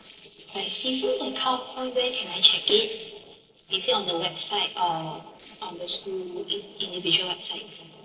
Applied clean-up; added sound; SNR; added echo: neural separator model SepFormer DNS4.